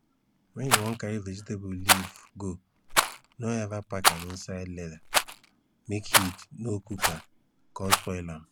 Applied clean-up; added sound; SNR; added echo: none; Rattle; -5 dB; none.